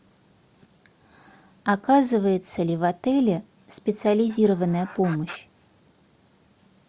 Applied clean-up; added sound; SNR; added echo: none; Chicken, rooster; 20 dB; none.